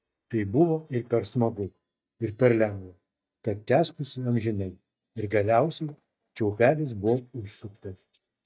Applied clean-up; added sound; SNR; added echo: neural mask model DeepFilterNet 3.